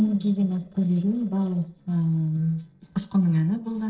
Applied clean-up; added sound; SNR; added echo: neural separator model SepFormer DNS4.